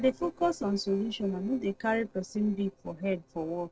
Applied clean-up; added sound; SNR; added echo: neural separator model SepFormer DNS4.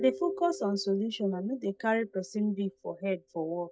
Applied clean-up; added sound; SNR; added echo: neural mask model DeepFilterNet 3.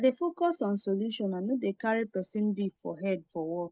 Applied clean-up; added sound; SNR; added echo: neural mask model Resemble Enhance denoiser.